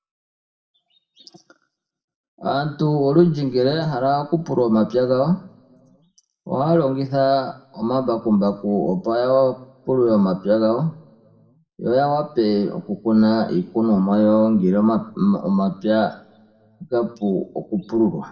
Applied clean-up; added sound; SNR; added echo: none; none; none; reverberation time 0.6 s.